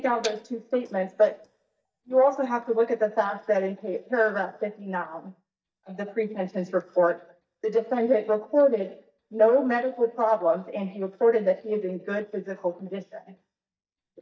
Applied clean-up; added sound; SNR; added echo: neural mask model DeepFilterNet 3.